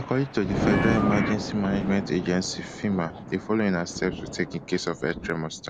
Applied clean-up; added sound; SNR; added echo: none; Telephone + Thunder; 4 dB; none.